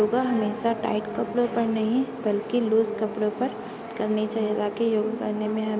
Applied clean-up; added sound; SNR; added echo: none; none; none; none.